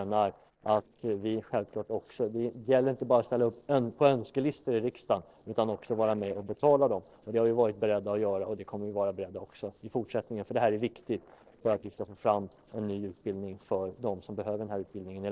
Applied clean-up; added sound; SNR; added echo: neural separator model SepFormer DNS4.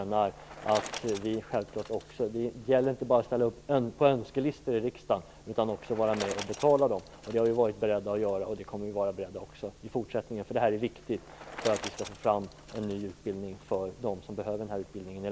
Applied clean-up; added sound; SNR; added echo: none; Bicycle; 17 dB; none.